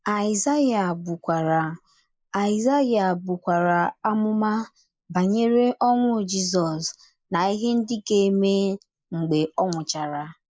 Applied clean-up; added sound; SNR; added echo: neural mask model Resemble Enhance denoiser.